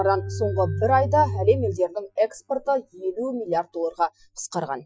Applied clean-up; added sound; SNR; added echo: classical method Wiener filter.